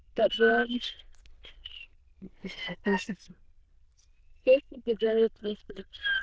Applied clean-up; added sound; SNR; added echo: neural diffusion model UNIVERSE++.